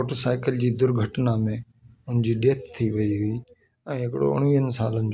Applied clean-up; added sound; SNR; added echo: none; none; none; none.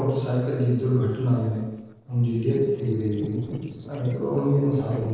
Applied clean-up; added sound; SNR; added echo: neural separator model SepFormer DNS4.